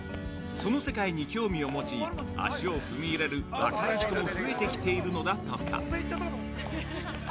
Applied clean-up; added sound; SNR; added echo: none; Squeak / Walk, footsteps; 19 dB; none.